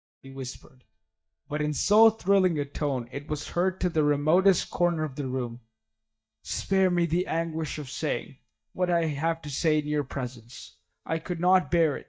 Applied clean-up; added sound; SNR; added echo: neural mask model DeepFilterNet 3.